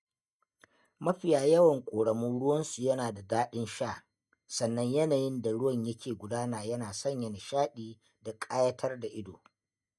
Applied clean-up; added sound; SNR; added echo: neural mask model DeepFilterNet 3.